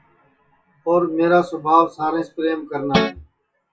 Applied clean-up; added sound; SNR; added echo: classical method WPE with log-MMSE.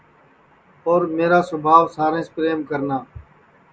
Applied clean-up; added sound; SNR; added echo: none; none; none; none.